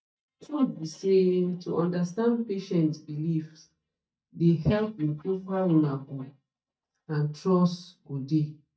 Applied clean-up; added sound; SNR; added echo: neural mask model DeepFilterNet 3.